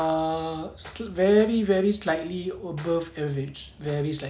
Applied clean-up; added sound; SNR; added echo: none; none; none; none.